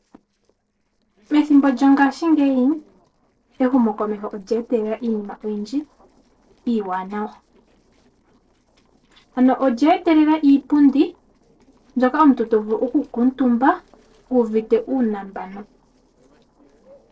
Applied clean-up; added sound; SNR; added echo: neural separator model SepFormer DNS4.